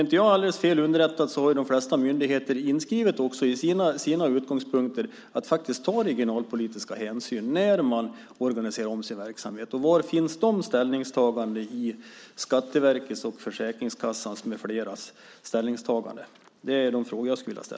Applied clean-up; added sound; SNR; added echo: none; none; none; none.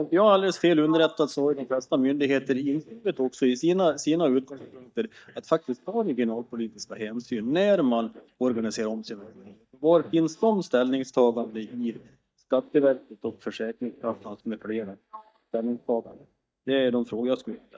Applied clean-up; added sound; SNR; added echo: neural mask model DeepFilterNet 3.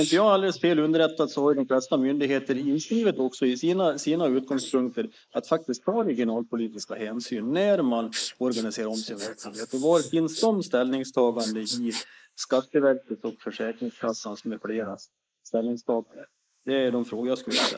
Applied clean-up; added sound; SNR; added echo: neural mask model Resemble Enhance denoiser.